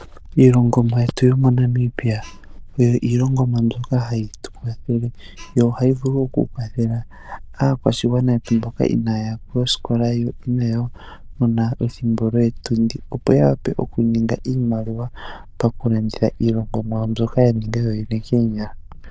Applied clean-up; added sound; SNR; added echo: neural diffusion model UNIVERSE++.